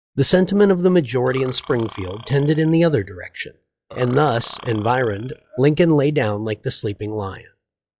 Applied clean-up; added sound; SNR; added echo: classical method log-MMSE.